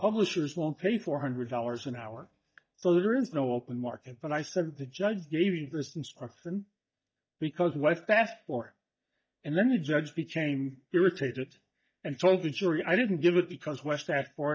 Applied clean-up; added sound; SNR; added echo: neural mask model DeepFilterNet 3.